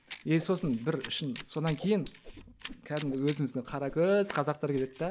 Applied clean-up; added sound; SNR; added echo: none; Whoosh, swoosh, swish + Camera; 16 dB; none.